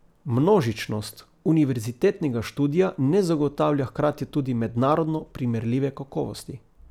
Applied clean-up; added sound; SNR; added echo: none; none; none; none.